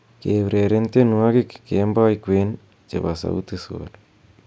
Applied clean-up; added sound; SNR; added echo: none; none; none; none.